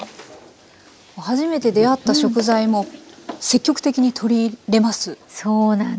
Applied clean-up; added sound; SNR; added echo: none; none; none; none.